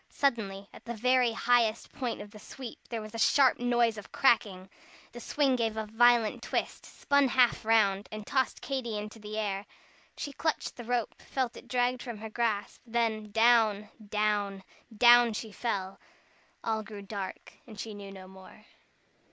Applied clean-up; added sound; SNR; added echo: none; none; none; none.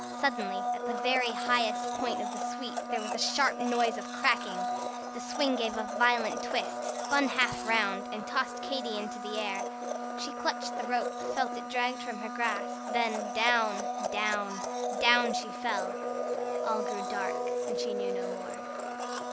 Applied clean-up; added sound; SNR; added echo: none; Domestic sounds, home sounds; 2 dB; none.